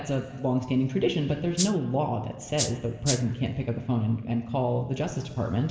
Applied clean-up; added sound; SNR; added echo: none; Rattle (instrument); 5 dB; reverberation time 1.9 s.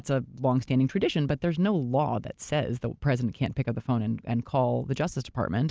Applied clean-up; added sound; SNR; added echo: none; none; none; none.